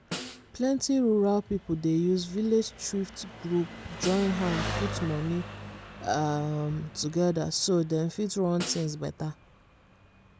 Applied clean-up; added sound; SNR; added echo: none; Snare drum + Engine; 11 dB; none.